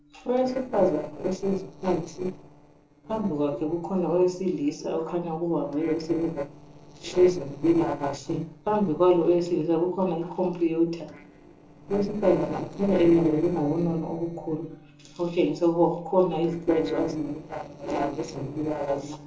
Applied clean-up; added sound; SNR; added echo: neural separator model SepFormer DNS4.